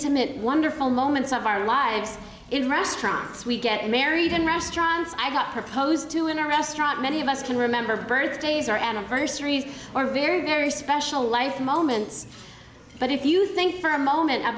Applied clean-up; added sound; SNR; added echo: none; none; none; none.